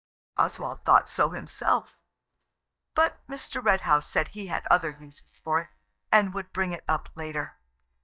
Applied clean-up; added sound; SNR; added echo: neural mask model DeepFilterNet 3.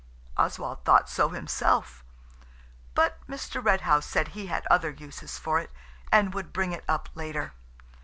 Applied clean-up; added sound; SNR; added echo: none; none; none; none.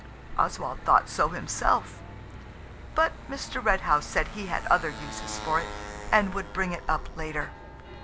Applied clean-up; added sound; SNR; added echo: none; Motorcycle + Church bell / Traffic noise, roadway noise; 13 dB; none.